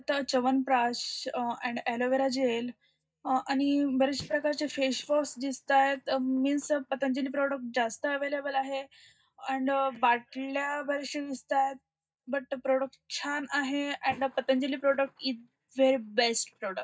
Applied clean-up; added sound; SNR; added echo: neural mask model DeepFilterNet 3.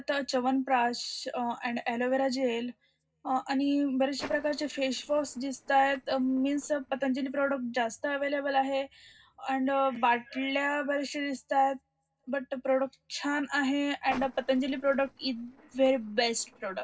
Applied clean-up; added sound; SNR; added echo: neural separator model SepFormer DNS4.